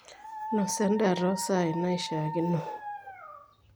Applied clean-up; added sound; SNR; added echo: none; Dog; 9 dB; none.